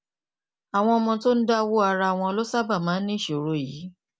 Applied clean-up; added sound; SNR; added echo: none; none; none; none.